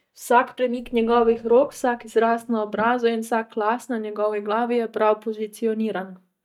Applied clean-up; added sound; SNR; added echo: neural mask model DeepFilterNet 3.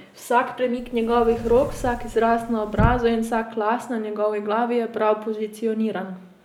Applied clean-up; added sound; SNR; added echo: none; Sliding door / Slam / Wood; 7 dB; none.